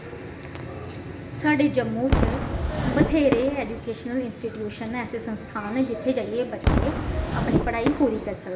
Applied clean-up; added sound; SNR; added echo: none; Whoosh, swoosh, swish / Fireworks; 2 dB; reverberation time 0.9 s.